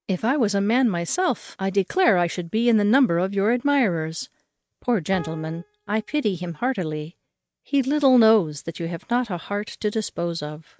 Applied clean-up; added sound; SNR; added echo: neural mask model RNNoise.